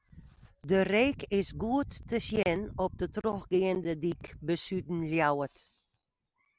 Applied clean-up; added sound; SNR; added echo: none; none; none; none.